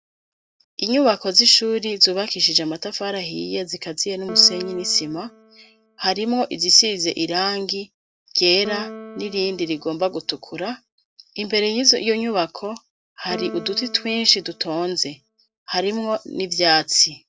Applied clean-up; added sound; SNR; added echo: none; Piano; 18 dB; none.